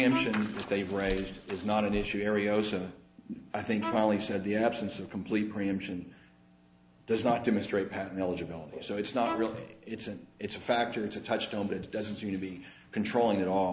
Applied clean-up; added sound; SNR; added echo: none; Bowed string instrument; 13 dB; none.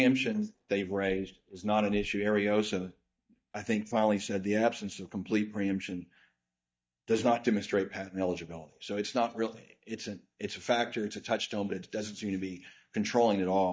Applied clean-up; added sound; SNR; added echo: neural mask model DeepFilterNet 3.